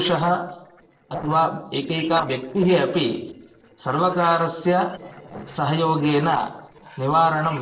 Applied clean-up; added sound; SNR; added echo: neural separator model SepFormer DNS4.